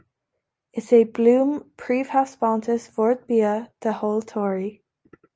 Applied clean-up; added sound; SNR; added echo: none; none; none; none.